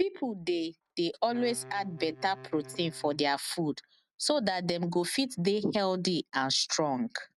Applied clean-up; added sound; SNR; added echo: neural mask model RNNoise.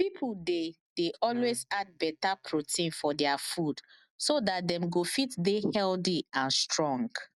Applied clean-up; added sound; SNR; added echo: neural mask model DeepFilterNet 3.